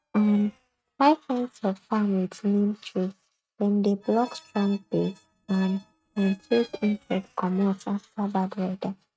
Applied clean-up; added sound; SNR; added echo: neural mask model RNNoise.